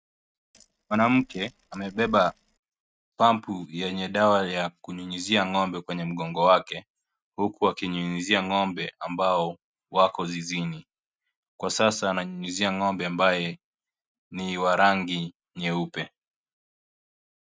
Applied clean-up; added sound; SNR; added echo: neural mask model RNNoise.